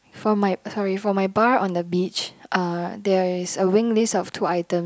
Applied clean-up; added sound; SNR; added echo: none; none; none; none.